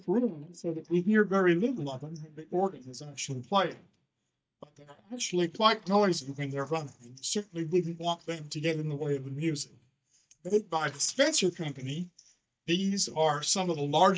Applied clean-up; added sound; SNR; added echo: neural mask model DeepFilterNet 3.